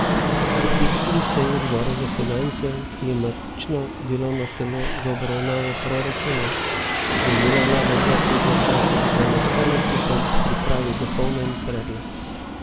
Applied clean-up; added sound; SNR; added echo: none; Aircraft + Fixed-wing aircraft, airplane; -2 dB; none.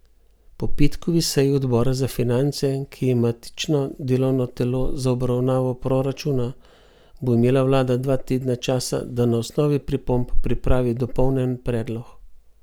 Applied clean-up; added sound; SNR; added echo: none; none; none; none.